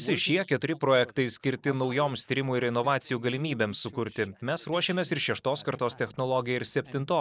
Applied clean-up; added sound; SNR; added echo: neural mask model Resemble Enhance denoiser.